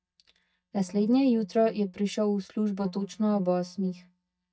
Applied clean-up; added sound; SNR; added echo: neural mask model DeepFilterNet 3.